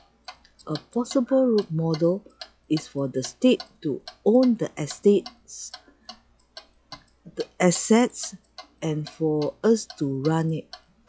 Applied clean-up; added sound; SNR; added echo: classical method log-MMSE.